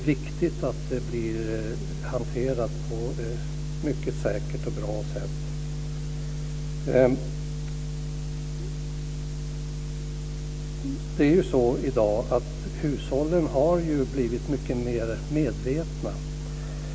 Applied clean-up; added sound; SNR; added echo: none; none; none; none.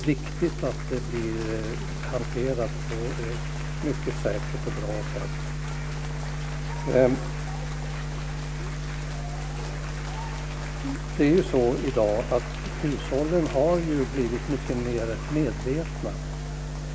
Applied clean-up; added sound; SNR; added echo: none; Applause / Cheering; 14 dB; none.